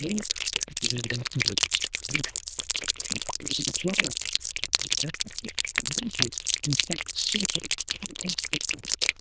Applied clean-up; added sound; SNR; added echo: neural diffusion model UNIVERSE++.